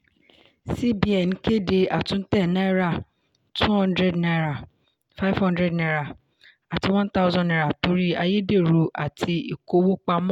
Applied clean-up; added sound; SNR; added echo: none; none; none; none.